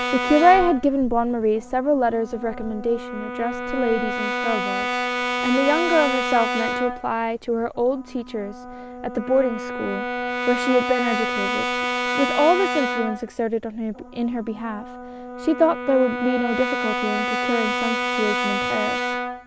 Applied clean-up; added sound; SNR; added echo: none; Brass instrument; 4 dB; none.